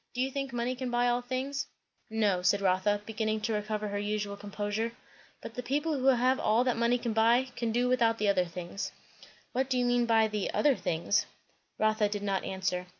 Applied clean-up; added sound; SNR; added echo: none; none; none; none.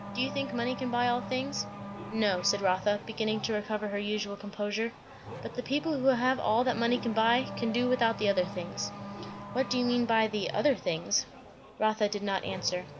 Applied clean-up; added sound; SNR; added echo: none; Race car, auto racing / Accelerating, revving, vroom; 12 dB; none.